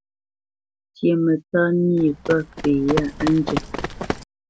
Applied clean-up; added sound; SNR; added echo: none; Run; 7 dB; none.